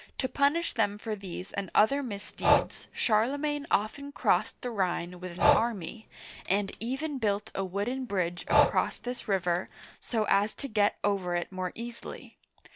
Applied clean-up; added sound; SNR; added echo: none; Breathing; 3 dB; none.